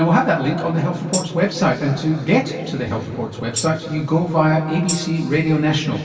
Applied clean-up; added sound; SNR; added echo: none; Tambourine; 13 dB; reverberation time 2.6 s.